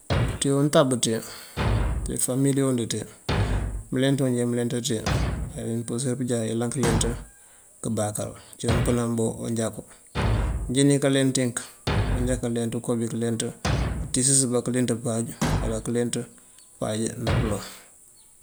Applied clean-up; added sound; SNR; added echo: none; Thump, thud; 4 dB; none.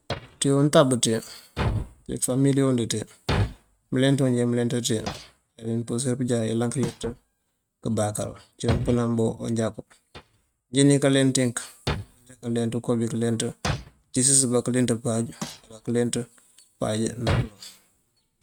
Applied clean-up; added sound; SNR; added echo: neural mask model RNNoise.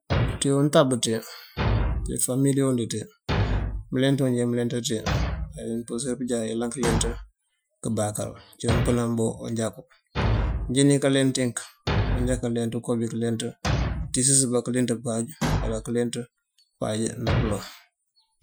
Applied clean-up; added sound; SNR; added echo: classical method Wiener filter.